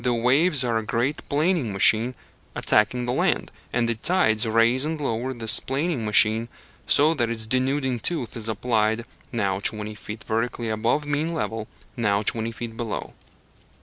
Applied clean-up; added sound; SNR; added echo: none; none; none; none.